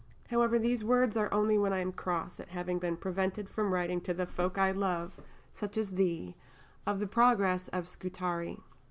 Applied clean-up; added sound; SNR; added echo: none; none; none; none.